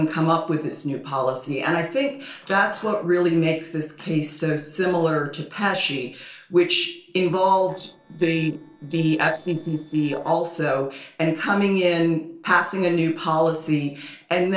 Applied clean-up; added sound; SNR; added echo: neural separator model SepFormer DNS4.